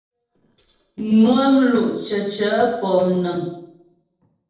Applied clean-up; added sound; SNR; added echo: neural separator model SepFormer DNS4.